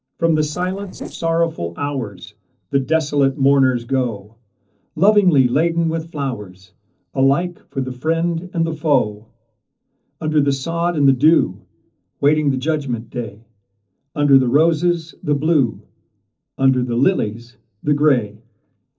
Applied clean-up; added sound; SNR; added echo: neural separator model SepFormer DNS4.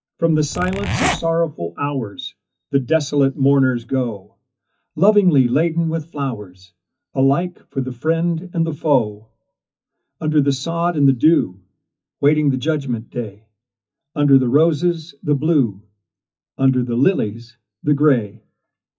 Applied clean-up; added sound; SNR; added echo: classical method WPE with log-MMSE.